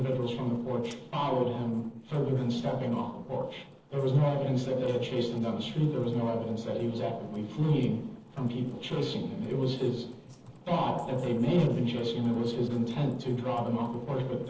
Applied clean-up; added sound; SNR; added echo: neural separator model SepFormer DNS4.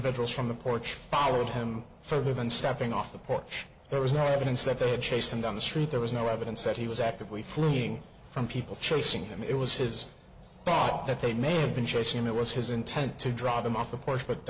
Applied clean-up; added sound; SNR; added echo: none; none; none; none.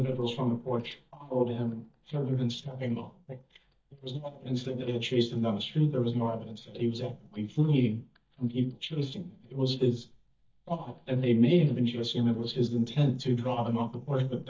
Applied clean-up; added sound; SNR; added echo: neural mask model DeepFilterNet 3.